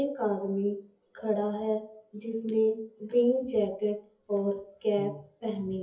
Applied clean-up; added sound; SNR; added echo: classical method WPE with log-MMSE.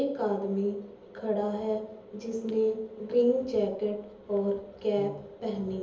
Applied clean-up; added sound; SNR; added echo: none; Brass instrument; 16 dB; reverberation time 0.7 s.